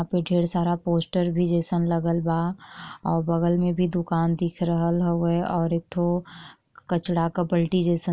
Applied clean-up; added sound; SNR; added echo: none; none; none; none.